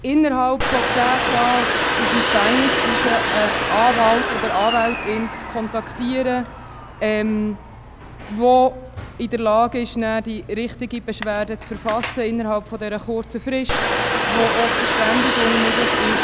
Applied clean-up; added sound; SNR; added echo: none; Domestic sounds, home sounds; 1 dB; none.